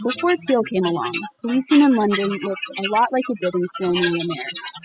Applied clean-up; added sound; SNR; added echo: classical method spectral subtraction.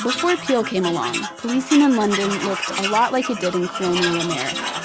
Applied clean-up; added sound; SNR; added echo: none; Tools; 6 dB; none.